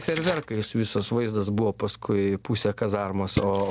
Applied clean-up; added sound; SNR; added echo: none; Splash, splatter; 13 dB; none.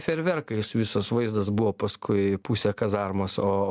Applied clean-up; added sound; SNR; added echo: none; none; none; none.